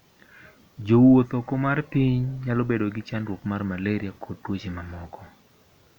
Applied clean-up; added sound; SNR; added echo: none; none; none; none.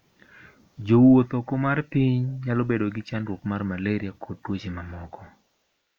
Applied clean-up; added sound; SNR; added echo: neural mask model Resemble Enhance denoiser.